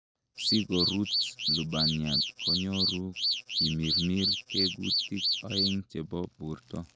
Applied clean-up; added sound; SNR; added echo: none; Alarm / Car; -3 dB; none.